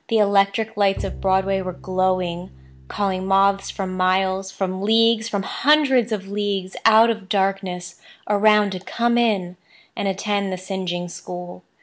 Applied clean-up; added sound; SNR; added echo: none; Bowed string instrument; 15 dB; none.